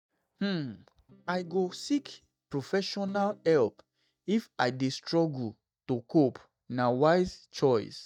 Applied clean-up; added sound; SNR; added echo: neural mask model DeepFilterNet 3.